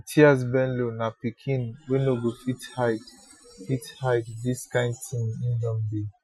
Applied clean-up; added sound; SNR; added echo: classical method Wiener filter.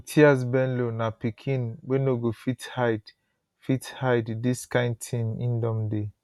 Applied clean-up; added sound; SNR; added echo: none; none; none; none.